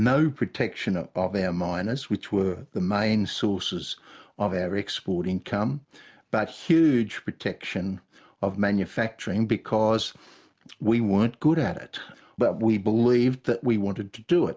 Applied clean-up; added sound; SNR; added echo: none; none; none; none.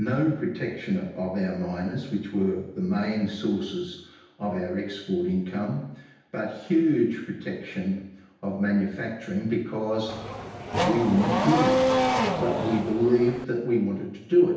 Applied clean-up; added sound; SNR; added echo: none; Race car, auto racing / Accelerating, revving, vroom; -1 dB; reverberation time 0.9 s.